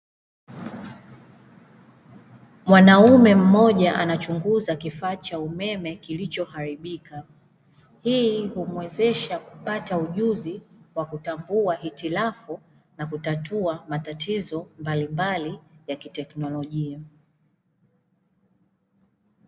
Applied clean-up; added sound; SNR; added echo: none; none; none; none.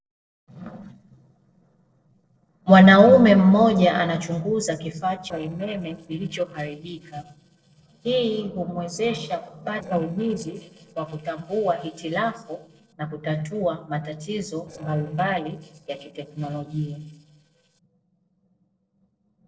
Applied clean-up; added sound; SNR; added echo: neural separator model SepFormer DNS4.